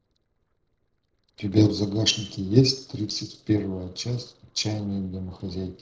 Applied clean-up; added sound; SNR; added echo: neural separator model SepFormer DNS4.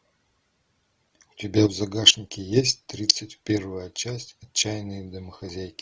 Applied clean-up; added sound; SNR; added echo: none; none; none; none.